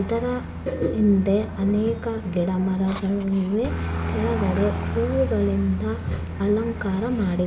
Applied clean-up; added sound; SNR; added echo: none; Aircraft; 6 dB; reverberation time 2.1 s.